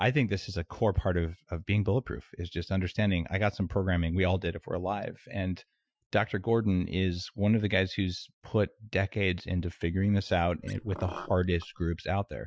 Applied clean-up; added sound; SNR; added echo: classical method Wiener filter.